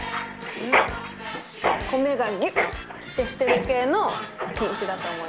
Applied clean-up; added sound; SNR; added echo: none; Mechanisms; 2 dB; none.